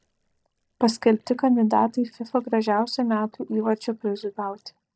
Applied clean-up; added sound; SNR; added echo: neural mask model DeepFilterNet 3.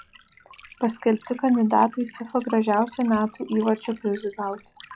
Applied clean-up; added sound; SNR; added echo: classical method log-MMSE.